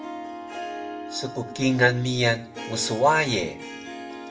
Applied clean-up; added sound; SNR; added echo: none; Harp; 11 dB; reverberation time 0.5 s.